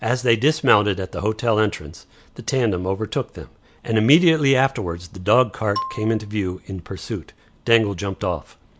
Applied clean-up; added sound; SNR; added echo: none; Marimba, xylophone; 13 dB; none.